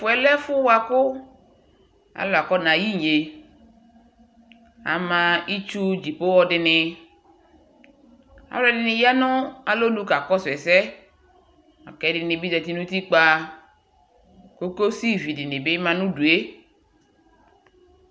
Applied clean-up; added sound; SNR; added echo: none; none; none; none.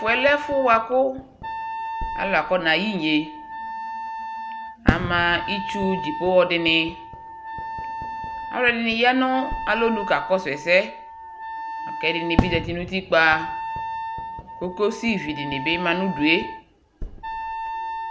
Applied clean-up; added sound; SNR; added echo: none; Wind instrument, woodwind instrument + Fireworks; 6 dB; none.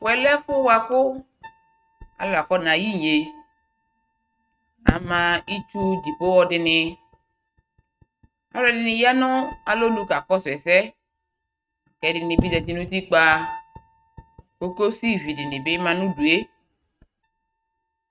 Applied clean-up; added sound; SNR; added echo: neural mask model RNNoise.